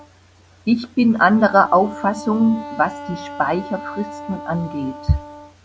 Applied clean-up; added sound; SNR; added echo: none; Wind instrument, woodwind instrument; 15 dB; none.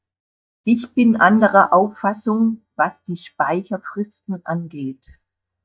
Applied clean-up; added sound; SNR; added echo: neural mask model DeepFilterNet 3.